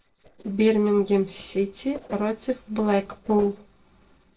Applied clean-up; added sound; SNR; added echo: neural separator model SepFormer DNS4.